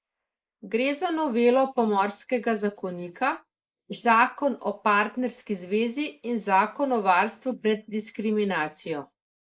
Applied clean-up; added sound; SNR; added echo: neural mask model Resemble Enhance denoiser.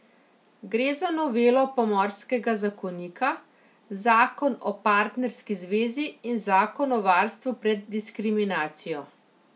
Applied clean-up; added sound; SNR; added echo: none; none; none; none.